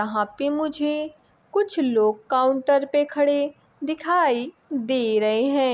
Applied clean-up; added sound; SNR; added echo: none; none; none; none.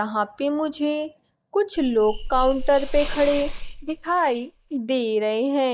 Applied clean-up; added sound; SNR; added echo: neural mask model DeepFilterNet 3.